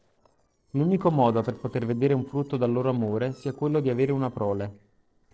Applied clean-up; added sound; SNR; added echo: neural separator model SepFormer DNS4.